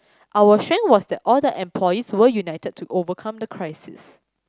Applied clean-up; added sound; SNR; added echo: none; none; none; none.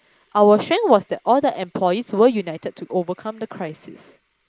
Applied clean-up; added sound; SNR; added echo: neural mask model Resemble Enhance denoiser.